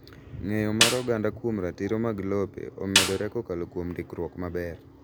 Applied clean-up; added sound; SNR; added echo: none; Snare drum; 0 dB; none.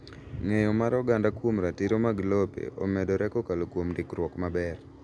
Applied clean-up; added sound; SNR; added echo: none; none; none; none.